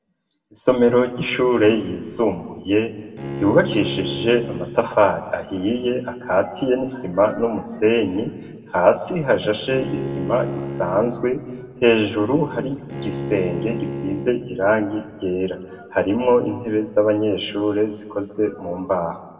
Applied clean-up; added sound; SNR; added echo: none; Bowed string instrument; 9 dB; reverberation time 1.2 s.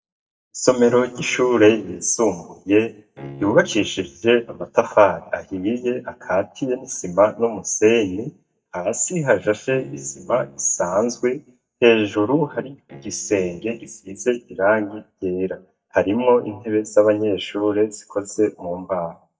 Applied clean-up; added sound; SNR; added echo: neural mask model DeepFilterNet 3.